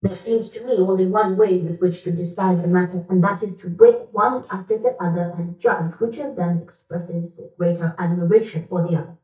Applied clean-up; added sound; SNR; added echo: neural mask model DeepFilterNet 3.